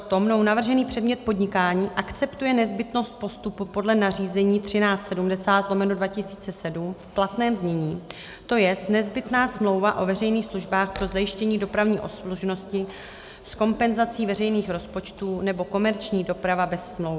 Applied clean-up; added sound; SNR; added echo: none; none; none; none.